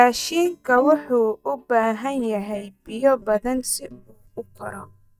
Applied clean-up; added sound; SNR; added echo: neural mask model DeepFilterNet 3.